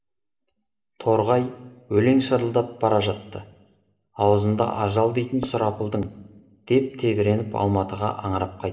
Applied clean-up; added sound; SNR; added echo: none; none; none; reverberation time 1.0 s.